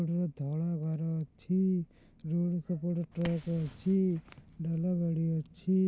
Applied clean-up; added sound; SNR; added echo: none; Fire; 19 dB; none.